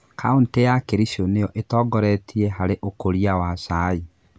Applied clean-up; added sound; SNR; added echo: none; none; none; none.